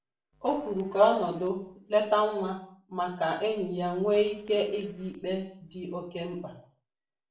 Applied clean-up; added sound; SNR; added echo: neural separator model SepFormer DNS4.